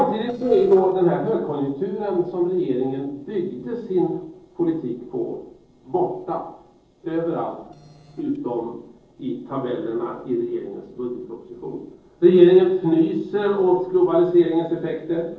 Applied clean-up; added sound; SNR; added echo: neural separator model SepFormer DNS4.